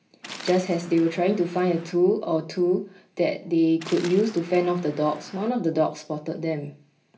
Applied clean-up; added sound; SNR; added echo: none; Waves, surf; 19 dB; reverberation time 0.3 s.